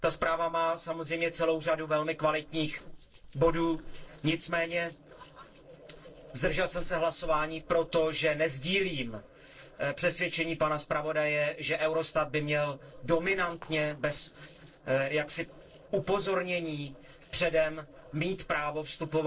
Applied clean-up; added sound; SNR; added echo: neural separator model SepFormer DNS4.